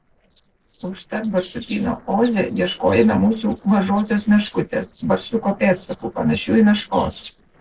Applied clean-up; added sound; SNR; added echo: neural separator model SepFormer DNS4.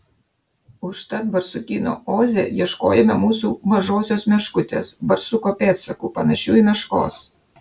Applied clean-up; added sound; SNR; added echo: none; none; none; none.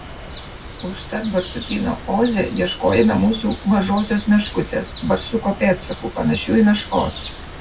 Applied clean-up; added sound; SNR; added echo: none; Bird; 14 dB; reverberation time 0.3 s.